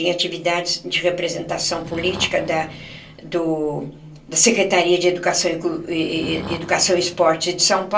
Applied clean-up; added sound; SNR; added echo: none; Breathing; 17 dB; reverberation time 0.3 s.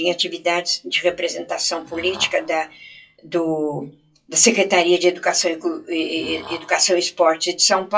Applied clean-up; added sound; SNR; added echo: classical method WPE with log-MMSE.